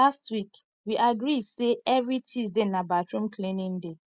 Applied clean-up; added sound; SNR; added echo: none; none; none; none.